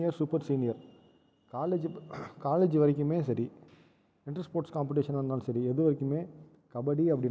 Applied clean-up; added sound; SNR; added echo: none; none; none; none.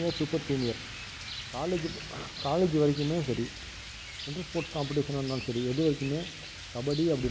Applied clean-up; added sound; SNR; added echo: none; Rain; 10 dB; none.